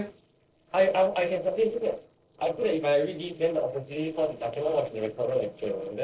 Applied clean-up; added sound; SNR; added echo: neural separator model SepFormer DNS4.